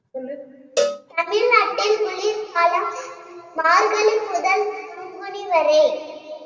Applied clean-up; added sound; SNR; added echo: none; Cowbell; 8 dB; reverberation time 1.8 s.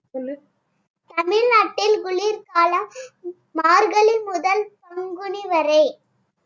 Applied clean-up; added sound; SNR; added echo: none; none; none; none.